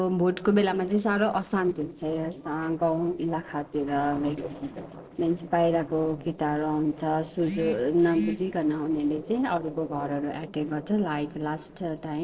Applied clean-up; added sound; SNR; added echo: neural separator model SepFormer DNS4.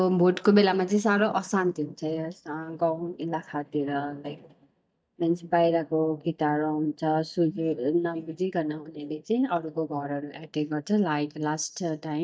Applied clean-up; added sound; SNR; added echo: neural mask model DeepFilterNet 3.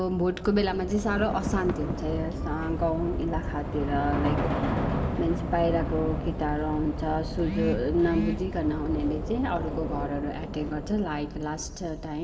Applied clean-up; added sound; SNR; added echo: none; Subway, metro, underground / Train; 3 dB; reverberation time 1.3 s.